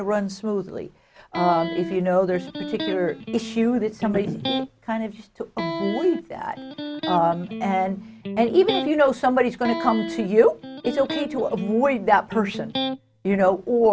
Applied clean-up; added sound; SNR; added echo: none; Electric guitar; 8 dB; none.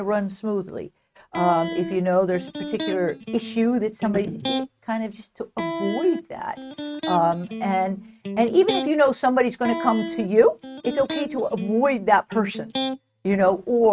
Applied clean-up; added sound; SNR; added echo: neural mask model RNNoise.